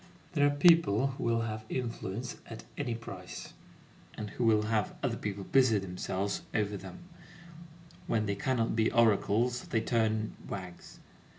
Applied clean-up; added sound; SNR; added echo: none; none; none; none.